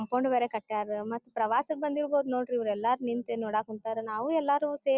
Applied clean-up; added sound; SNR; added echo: none; none; none; none.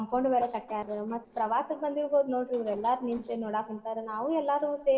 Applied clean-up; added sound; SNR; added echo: neural separator model SepFormer DNS4.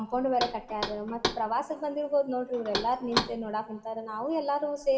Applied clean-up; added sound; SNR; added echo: none; Knock; 7 dB; reverberation time 1.4 s.